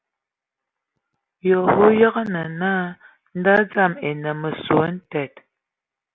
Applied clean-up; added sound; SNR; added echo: none; none; none; none.